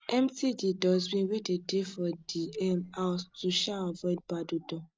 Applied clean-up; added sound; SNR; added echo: neural separator model SepFormer DNS4.